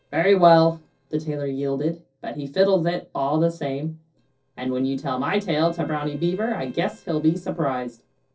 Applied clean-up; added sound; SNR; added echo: neural separator model SepFormer DNS4.